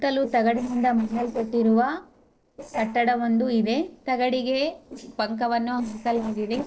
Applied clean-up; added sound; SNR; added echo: neural separator model SepFormer DNS4.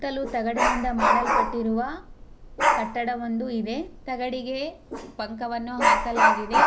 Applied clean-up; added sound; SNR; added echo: none; Dog; -4 dB; reverberation time 0.4 s.